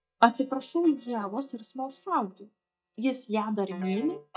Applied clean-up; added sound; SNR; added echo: neural mask model DeepFilterNet 3.